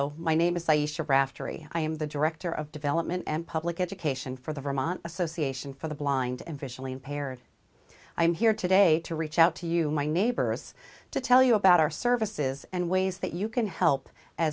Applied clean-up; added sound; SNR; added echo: none; none; none; none.